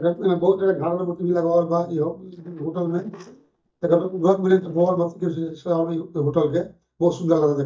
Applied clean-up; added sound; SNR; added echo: neural mask model DeepFilterNet 3.